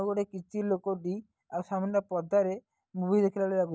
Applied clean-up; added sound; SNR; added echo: none; none; none; none.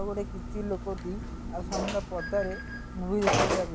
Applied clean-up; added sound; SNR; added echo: none; Telephone; -1 dB; none.